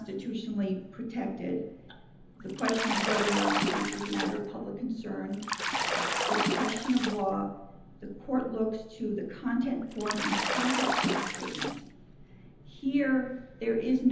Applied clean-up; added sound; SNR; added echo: none; Bathtub (filling or washing) / Splash, splatter; -1 dB; reverberation time 0.9 s.